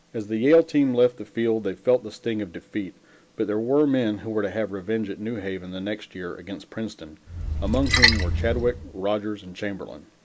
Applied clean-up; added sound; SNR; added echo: none; Splash, splatter; -2 dB; none.